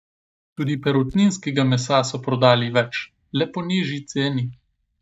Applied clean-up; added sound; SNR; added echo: neural mask model DeepFilterNet 3.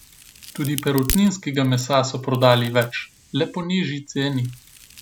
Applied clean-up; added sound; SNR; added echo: none; Crack; 14 dB; none.